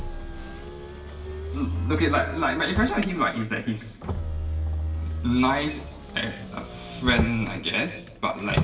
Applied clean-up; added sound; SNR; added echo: none; Motor vehicle (road); 3 dB; reverberation time 0.9 s.